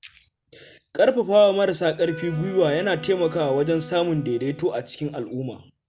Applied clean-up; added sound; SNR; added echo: none; Wind instrument, woodwind instrument; 18 dB; none.